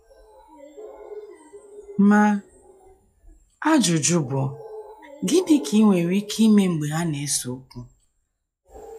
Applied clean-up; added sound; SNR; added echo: classical method log-MMSE.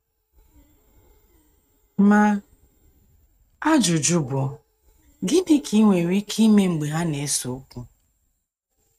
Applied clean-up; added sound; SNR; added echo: neural mask model RNNoise.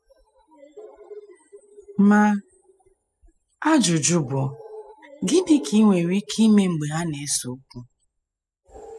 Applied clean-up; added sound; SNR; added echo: classical method spectral subtraction.